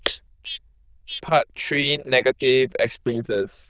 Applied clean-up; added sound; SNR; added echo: neural diffusion model UNIVERSE++.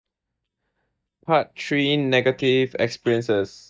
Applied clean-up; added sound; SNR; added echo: neural mask model DeepFilterNet 3.